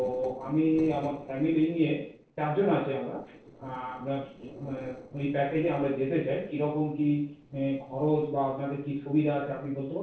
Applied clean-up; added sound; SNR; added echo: neural separator model SepFormer DNS4.